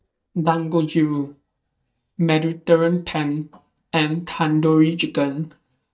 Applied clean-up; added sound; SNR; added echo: neural mask model DeepFilterNet 3.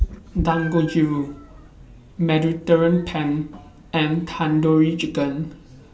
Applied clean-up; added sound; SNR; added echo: none; Meow; 12 dB; reverberation time 0.2 s.